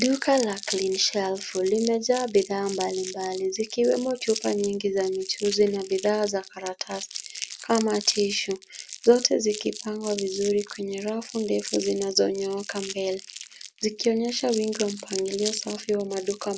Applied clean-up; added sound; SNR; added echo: none; Crumpling, crinkling; 13 dB; none.